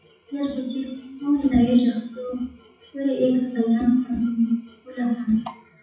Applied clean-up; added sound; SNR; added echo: classical method WPE with log-MMSE.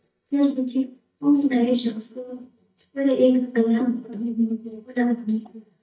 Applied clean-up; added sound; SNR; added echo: neural mask model DeepFilterNet 3.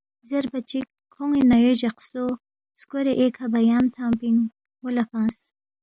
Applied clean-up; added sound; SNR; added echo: none; none; none; none.